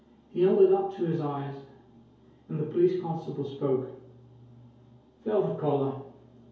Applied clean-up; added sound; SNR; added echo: none; none; none; reverberation time 2.4 s.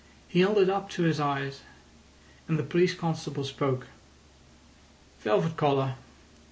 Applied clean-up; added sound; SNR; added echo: none; none; none; none.